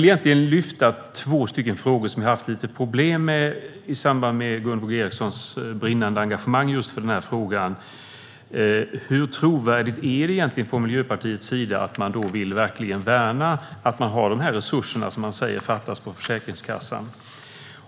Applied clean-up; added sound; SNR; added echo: none; none; none; none.